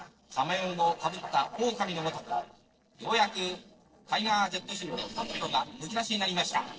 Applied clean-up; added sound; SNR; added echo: neural separator model SepFormer DNS4.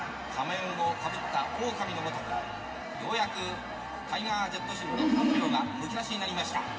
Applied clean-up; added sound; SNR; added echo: none; Bass guitar; 19 dB; reverberation time 0.9 s.